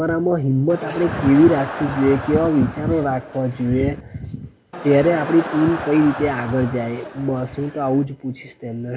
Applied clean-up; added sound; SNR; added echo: none; Crowd; 12 dB; none.